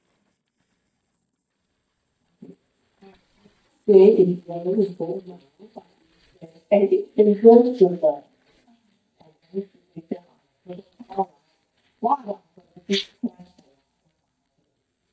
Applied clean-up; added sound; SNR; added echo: neural mask model DeepFilterNet 3.